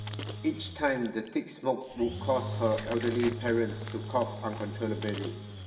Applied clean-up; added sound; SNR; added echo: none; Engine / Drill; 7 dB; reverberation time 2.4 s.